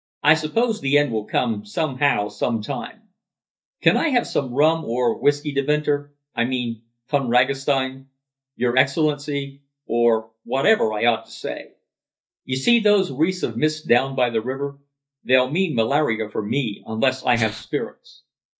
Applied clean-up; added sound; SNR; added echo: neural mask model DeepFilterNet 3.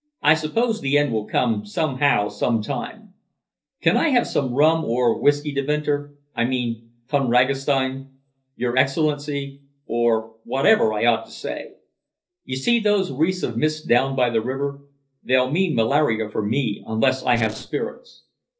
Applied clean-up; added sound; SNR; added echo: neural separator model SepFormer DNS4.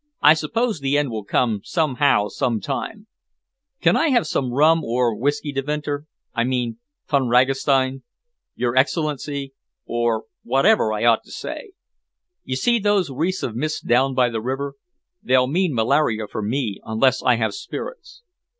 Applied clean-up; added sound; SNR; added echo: none; none; none; none.